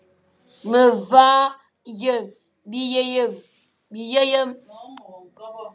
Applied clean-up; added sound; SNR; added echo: none; none; none; none.